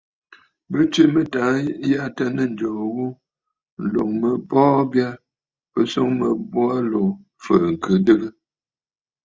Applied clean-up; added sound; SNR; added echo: none; none; none; none.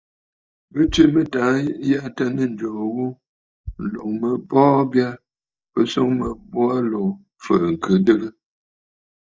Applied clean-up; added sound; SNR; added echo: neural mask model DeepFilterNet 3.